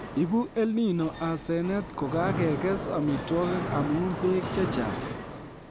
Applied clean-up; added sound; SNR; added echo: none; Mechanisms; 6 dB; none.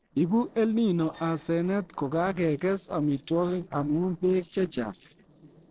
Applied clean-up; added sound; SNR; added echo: neural separator model SepFormer DNS4.